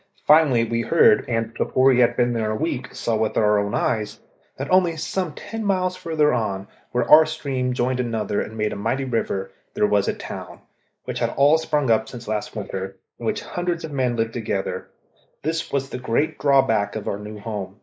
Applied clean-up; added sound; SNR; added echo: neural mask model Resemble Enhance denoiser.